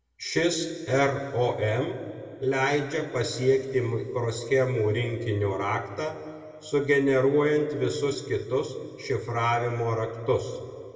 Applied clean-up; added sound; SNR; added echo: none; none; none; reverberation time 1.7 s.